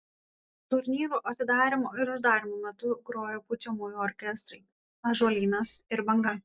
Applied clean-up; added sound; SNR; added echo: none; Dishes, pots, and pans; 18 dB; none.